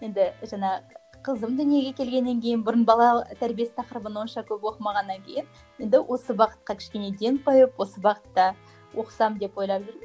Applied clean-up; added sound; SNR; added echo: none; none; none; none.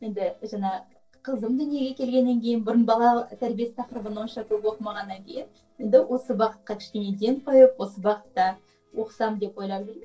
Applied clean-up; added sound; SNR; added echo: neural separator model SepFormer DNS4.